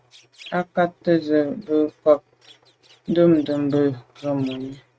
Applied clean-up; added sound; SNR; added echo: neural mask model RNNoise.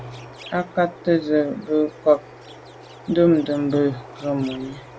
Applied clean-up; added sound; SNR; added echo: none; Chirp, tweet; 20 dB; none.